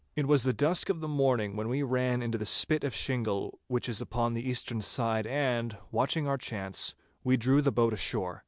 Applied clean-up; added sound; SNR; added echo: none; none; none; none.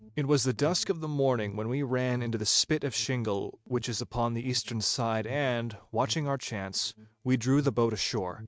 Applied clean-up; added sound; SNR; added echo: neural mask model RNNoise.